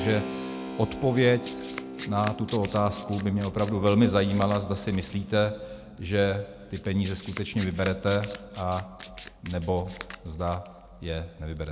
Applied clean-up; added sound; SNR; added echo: none; Domestic sounds, home sounds + Keyboard (musical); 13 dB; none.